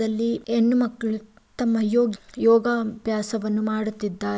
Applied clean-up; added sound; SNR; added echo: none; none; none; none.